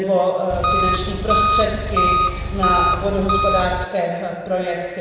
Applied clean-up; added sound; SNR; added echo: none; Engine; -3 dB; reverberation time 1.2 s.